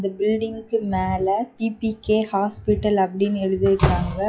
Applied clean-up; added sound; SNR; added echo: classical method log-MMSE.